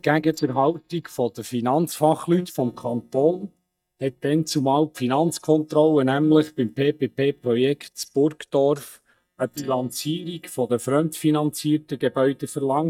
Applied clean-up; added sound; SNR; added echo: neural mask model DeepFilterNet 3.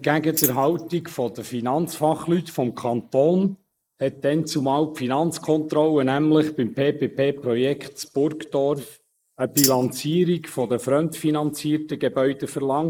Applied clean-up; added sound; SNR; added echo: neural mask model Resemble Enhance denoiser.